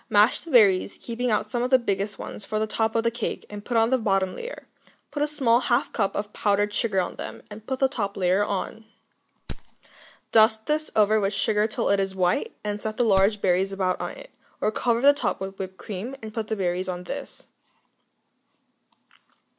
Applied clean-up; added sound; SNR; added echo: none; Wood; 9 dB; none.